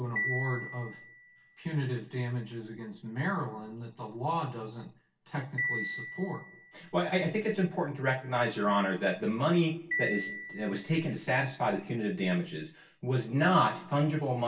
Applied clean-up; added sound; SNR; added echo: none; Marimba, xylophone; 10 dB; reverberation time 0.2 s.